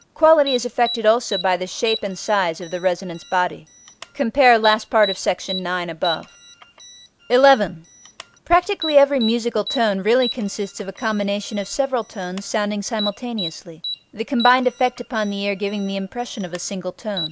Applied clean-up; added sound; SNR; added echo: none; Alarm; 14 dB; none.